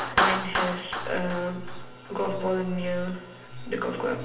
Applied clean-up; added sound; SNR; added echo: none; Clapping; 2 dB; reverberation time 0.9 s.